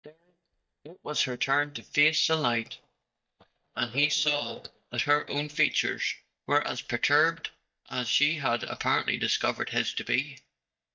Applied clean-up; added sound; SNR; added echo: neural mask model DeepFilterNet 3.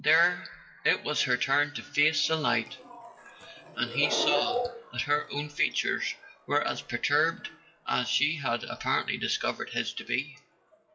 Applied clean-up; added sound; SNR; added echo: classical method WPE with log-MMSE.